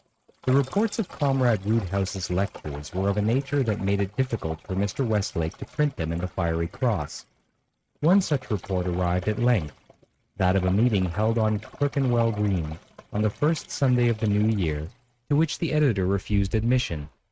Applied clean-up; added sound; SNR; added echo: neural mask model RNNoise.